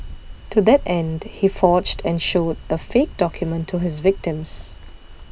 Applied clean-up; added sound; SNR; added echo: none; Livestock, farm animals, working animals; 14 dB; none.